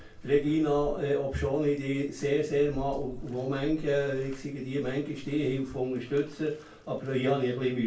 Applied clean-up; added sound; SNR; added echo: none; Bathtub (filling or washing); 16 dB; reverberation time 0.2 s.